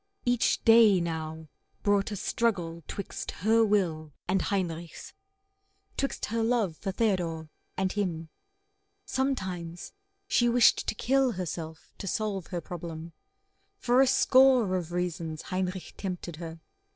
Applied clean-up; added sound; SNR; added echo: neural separator model SepFormer DNS4.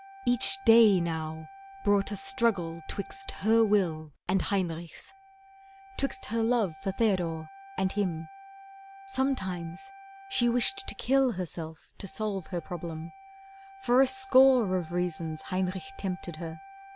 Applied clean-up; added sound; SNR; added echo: none; Wind instrument, woodwind instrument; 20 dB; none.